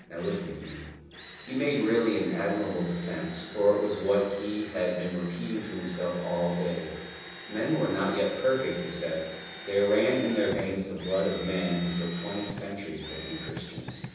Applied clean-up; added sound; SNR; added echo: none; Drill; 14 dB; reverberation time 1.1 s.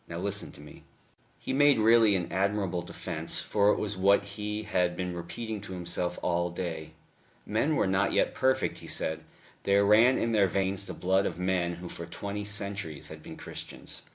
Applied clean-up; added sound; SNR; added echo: none; none; none; none.